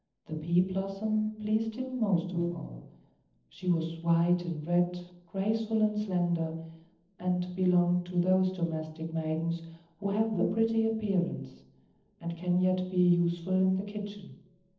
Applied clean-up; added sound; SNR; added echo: neural separator model SepFormer DNS4.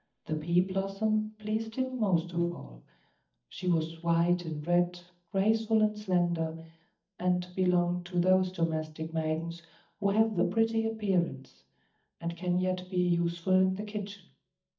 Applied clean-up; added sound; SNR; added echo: neural mask model DeepFilterNet 3.